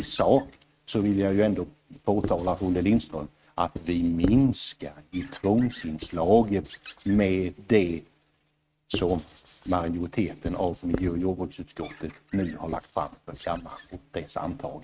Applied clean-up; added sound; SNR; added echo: neural mask model RNNoise.